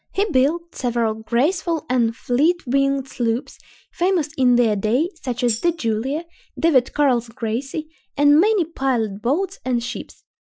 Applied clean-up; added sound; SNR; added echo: classical method Wiener filter.